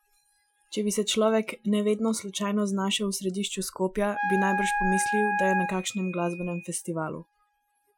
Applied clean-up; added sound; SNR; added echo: classical method Wiener filter.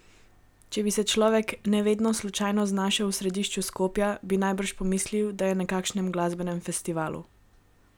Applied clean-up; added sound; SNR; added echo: none; none; none; none.